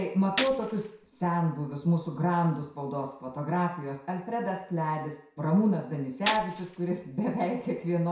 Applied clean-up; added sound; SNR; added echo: none; Gunshot, gunfire; 11 dB; reverberation time 0.6 s.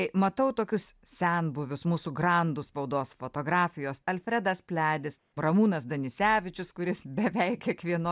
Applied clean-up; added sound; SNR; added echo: none; none; none; none.